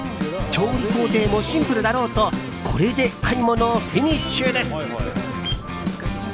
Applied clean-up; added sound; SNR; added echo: none; none; none; none.